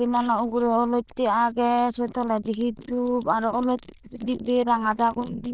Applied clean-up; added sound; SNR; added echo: neural diffusion model UNIVERSE++.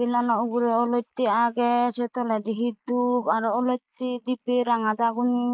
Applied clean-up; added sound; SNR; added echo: neural mask model Resemble Enhance denoiser.